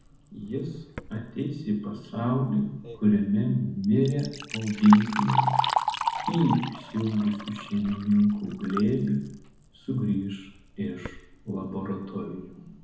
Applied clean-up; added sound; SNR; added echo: none; Liquid; 8 dB; reverberation time 0.7 s.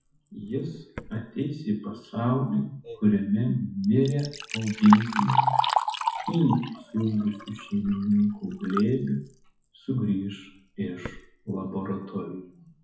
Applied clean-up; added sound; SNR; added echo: classical method WPE with log-MMSE.